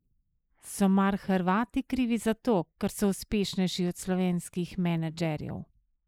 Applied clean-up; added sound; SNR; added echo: neural mask model Resemble Enhance denoiser.